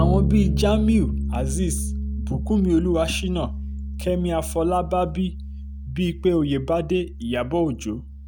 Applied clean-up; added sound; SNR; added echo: none; Bass guitar; 3 dB; none.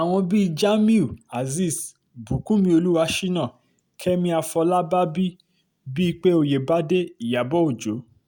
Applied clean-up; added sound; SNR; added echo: none; none; none; none.